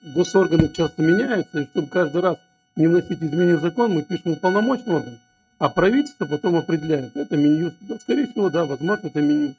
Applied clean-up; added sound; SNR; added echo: neural mask model RNNoise.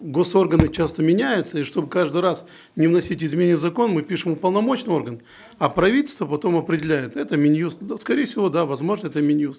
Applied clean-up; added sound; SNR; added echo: none; none; none; none.